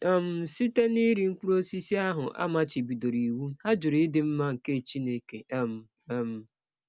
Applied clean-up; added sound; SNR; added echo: none; none; none; none.